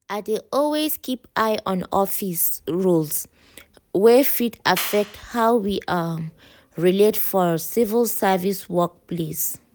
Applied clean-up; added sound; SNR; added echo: none; Clapping; 11 dB; none.